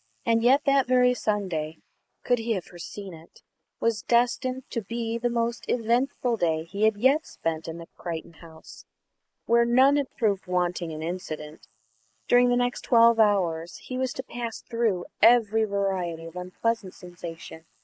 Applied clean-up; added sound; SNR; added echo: neural mask model Resemble Enhance denoiser.